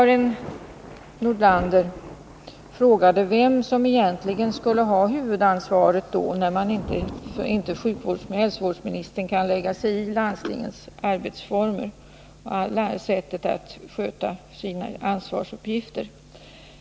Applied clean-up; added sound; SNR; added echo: none; Thunder + Thunder; 18 dB; none.